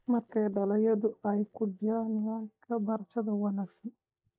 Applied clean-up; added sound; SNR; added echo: neural mask model DeepFilterNet 3.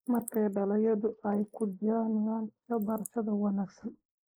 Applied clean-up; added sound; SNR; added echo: neural mask model Resemble Enhance denoiser.